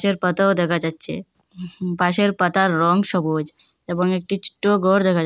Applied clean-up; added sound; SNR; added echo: none; none; none; none.